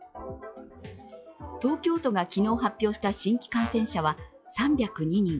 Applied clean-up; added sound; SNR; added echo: classical method log-MMSE.